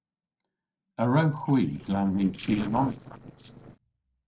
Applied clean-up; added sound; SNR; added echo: neural separator model SepFormer DNS4.